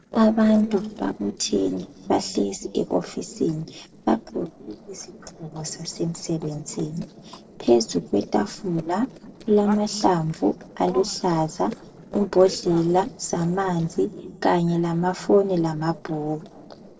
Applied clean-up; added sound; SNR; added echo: neural separator model SepFormer DNS4.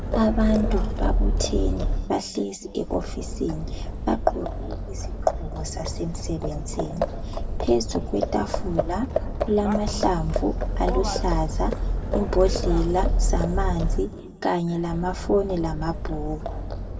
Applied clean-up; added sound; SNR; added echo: none; Livestock, farm animals, working animals; -1 dB; reverberation time 1.7 s.